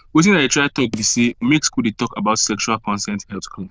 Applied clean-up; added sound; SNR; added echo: neural diffusion model UNIVERSE++.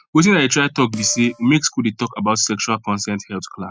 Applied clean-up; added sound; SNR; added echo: classical method Wiener filter.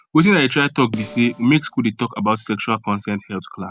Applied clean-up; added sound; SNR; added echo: none; Snare drum; 19 dB; none.